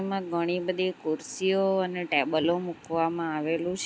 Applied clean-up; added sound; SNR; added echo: none; none; none; none.